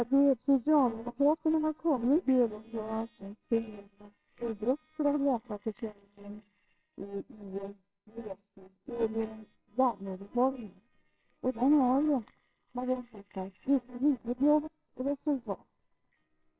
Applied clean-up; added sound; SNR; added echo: neural separator model SepFormer WHAMR!.